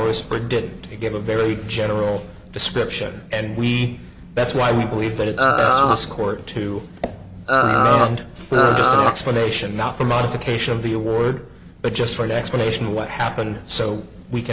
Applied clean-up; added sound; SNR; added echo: none; Burping, eructation; -5 dB; none.